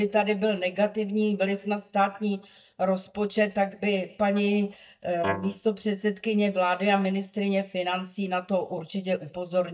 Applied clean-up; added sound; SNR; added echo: neural mask model DeepFilterNet 3.